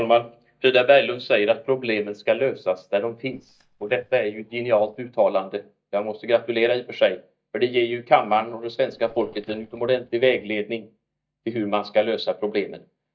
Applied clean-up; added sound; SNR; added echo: neural mask model DeepFilterNet 3.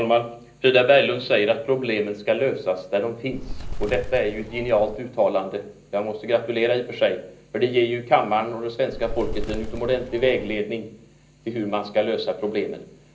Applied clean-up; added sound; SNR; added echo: none; Bird; 7 dB; reverberation time 0.5 s.